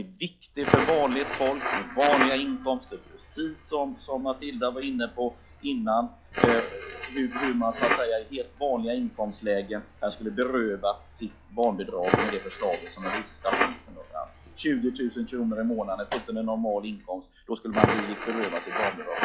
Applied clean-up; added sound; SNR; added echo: classical method log-MMSE.